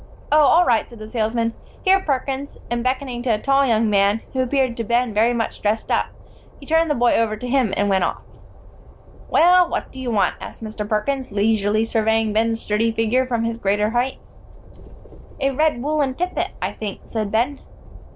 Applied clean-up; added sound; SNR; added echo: none; Train; 19 dB; none.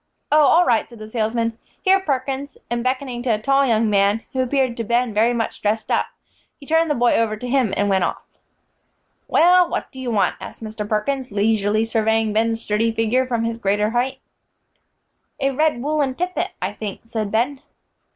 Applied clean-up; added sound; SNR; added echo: none; none; none; none.